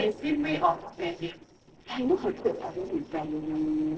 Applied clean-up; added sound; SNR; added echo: neural separator model SepFormer DNS4.